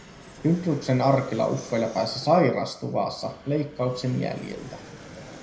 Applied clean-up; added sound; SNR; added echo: none; Fixed-wing aircraft, airplane; 18 dB; reverberation time 0.5 s.